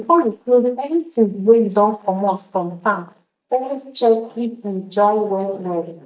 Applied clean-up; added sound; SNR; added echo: neural mask model DeepFilterNet 3.